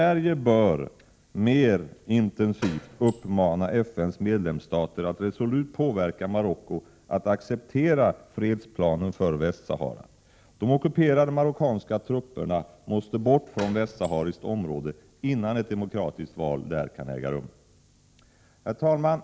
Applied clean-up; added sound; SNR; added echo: none; Door; 16 dB; none.